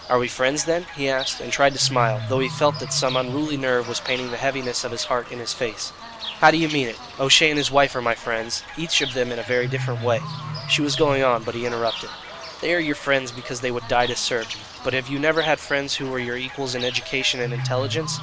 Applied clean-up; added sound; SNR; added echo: none; Bird / Fowl; 10 dB; none.